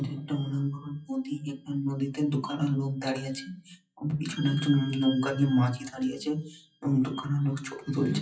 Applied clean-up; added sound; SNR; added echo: classical method WPE with log-MMSE.